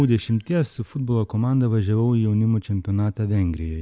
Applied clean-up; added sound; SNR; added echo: none; none; none; none.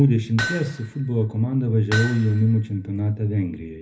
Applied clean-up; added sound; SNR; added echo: none; Hammer; 12 dB; reverberation time 0.3 s.